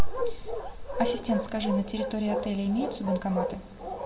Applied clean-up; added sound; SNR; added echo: none; Bark; 7 dB; reverberation time 0.5 s.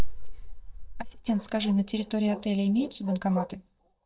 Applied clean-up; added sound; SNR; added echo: neural mask model DeepFilterNet 3.